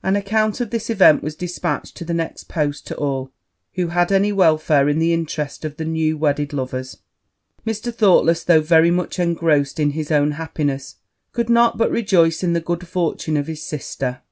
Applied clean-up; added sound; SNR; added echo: none; none; none; none.